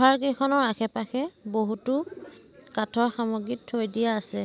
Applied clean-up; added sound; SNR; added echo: none; none; none; none.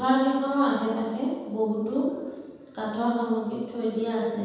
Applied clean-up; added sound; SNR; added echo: none; none; none; reverberation time 1.2 s.